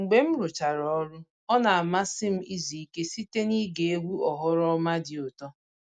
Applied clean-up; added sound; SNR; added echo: none; none; none; none.